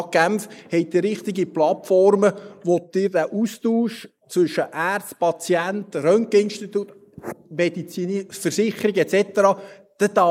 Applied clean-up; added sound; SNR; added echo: neural mask model Resemble Enhance denoiser.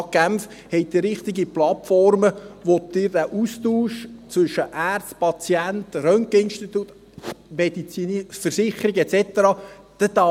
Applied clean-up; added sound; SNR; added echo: none; none; none; none.